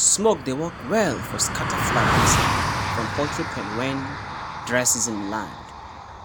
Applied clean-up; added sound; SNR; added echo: none; Car passing by; 1 dB; none.